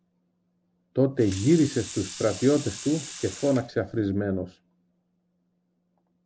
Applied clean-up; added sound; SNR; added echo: none; Sink (filling or washing) / Water tap, faucet; 13 dB; none.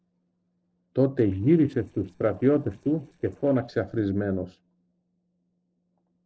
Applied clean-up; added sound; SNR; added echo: neural separator model SepFormer DNS4.